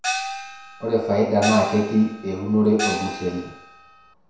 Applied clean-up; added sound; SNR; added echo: none; Gong; 8 dB; reverberation time 0.7 s.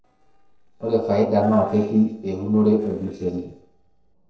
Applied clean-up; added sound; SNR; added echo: neural separator model SepFormer DNS4.